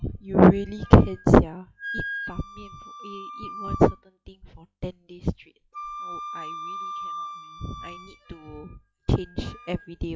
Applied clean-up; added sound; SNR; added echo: classical method log-MMSE.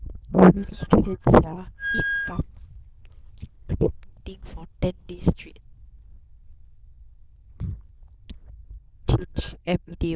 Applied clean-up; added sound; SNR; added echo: neural diffusion model UNIVERSE++.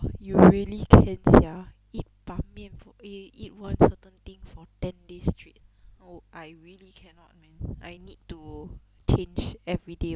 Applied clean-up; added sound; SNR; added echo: none; none; none; none.